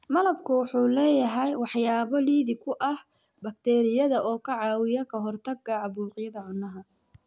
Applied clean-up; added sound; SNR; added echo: none; none; none; none.